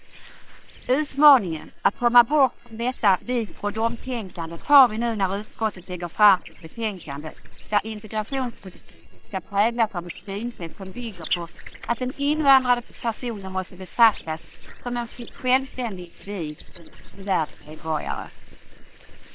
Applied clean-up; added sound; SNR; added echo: neural separator model SepFormer WHAM!.